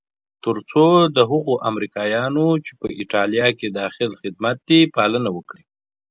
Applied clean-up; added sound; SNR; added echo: none; none; none; none.